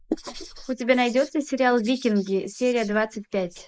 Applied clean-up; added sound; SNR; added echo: neural mask model Resemble Enhance denoiser.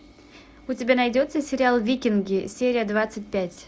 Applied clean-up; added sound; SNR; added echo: none; none; none; none.